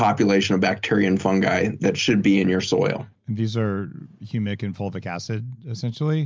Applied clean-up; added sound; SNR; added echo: none; none; none; none.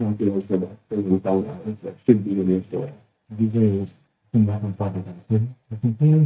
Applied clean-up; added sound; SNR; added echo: neural mask model DeepFilterNet 3.